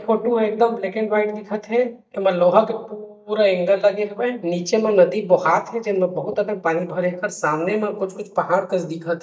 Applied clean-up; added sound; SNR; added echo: neural mask model DeepFilterNet 3.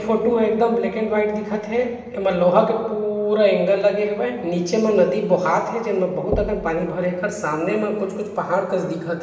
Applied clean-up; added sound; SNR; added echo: none; Knock / Wood; 13 dB; reverberation time 1.3 s.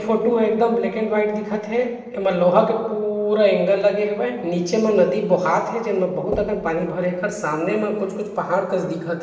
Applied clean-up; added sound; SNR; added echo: neural separator model SepFormer DNS4.